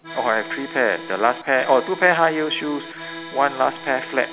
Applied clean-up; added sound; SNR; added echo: none; Accordion; 14 dB; none.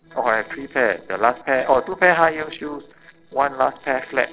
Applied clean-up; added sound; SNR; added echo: neural separator model SepFormer DNS4.